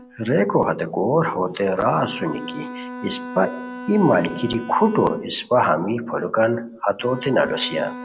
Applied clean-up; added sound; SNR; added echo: none; Bowed string instrument; 14 dB; none.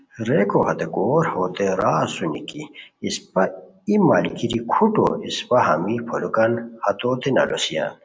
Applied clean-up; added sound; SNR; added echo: none; none; none; none.